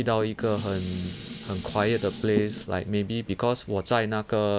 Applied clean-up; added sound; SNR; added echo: none; Dishes, pots, and pans; 10 dB; none.